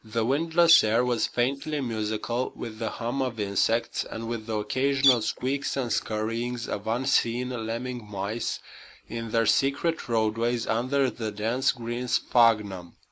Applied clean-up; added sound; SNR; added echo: neural mask model Resemble Enhance denoiser.